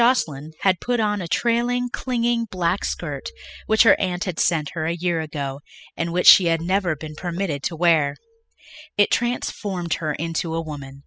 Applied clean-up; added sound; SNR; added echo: classical method spectral subtraction.